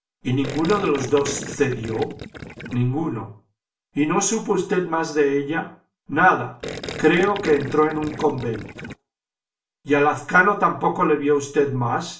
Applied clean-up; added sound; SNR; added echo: none; Gurgling; 11 dB; reverberation time 0.4 s.